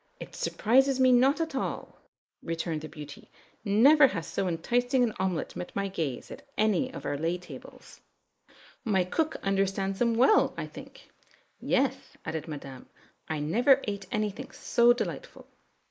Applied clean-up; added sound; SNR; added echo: neural mask model Resemble Enhance denoiser.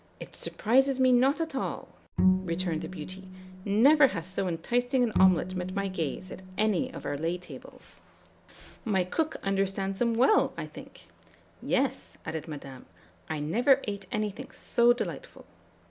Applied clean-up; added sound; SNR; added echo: none; Bowed string instrument; 3 dB; none.